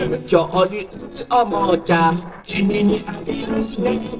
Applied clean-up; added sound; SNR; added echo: neural separator model SepFormer DNS4.